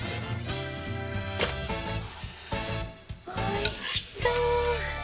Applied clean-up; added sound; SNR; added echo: none; none; none; none.